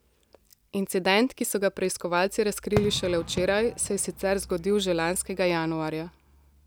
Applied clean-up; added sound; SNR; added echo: none; Fireworks; 11 dB; none.